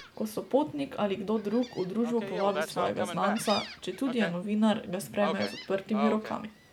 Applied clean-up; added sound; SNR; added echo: none; Gull, seagull; 8 dB; none.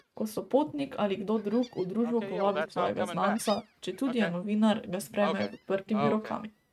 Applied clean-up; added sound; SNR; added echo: neural mask model RNNoise.